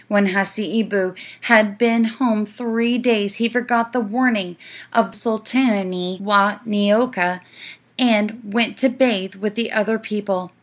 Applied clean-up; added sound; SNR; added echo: none; none; none; none.